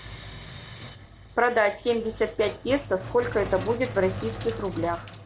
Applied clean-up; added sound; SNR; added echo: none; Sink (filling or washing); 11 dB; none.